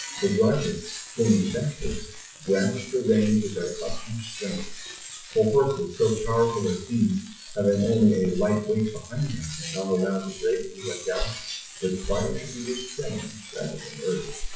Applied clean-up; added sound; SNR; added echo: classical method WPE with log-MMSE.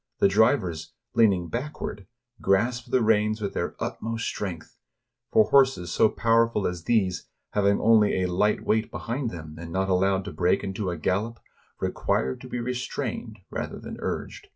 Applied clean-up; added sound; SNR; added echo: none; none; none; none.